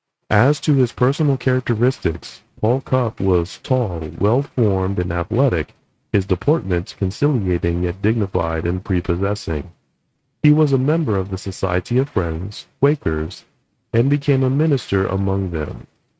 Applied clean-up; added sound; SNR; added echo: neural mask model RNNoise.